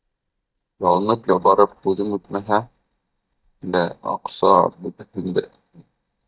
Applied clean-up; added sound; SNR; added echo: neural mask model DeepFilterNet 3.